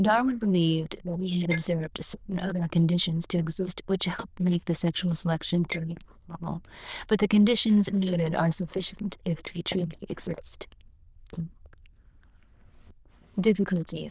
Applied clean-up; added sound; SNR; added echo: neural diffusion model UNIVERSE++.